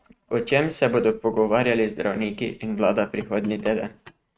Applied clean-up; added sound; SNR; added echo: neural mask model RNNoise.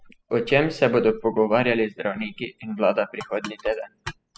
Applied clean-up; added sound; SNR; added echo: classical method spectral subtraction.